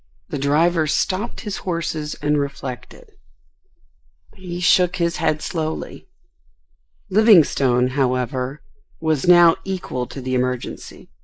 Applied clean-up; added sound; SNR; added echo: neural mask model Resemble Enhance denoiser.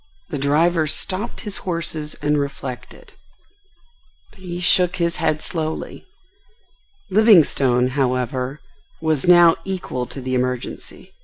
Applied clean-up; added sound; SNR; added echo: none; none; none; none.